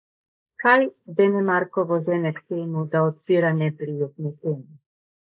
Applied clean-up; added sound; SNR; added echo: neural mask model Resemble Enhance denoiser.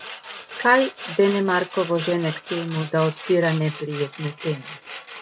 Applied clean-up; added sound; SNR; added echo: none; Sawing; 13 dB; none.